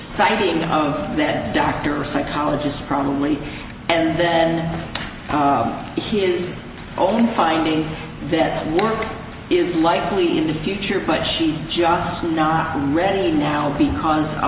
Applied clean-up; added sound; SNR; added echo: none; none; none; none.